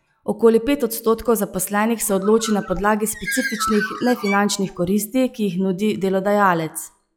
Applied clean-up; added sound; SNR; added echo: classical method log-MMSE.